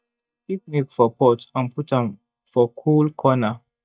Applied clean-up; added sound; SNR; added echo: neural mask model DeepFilterNet 3.